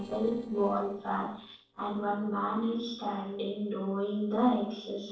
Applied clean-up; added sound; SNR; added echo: neural separator model SepFormer DNS4.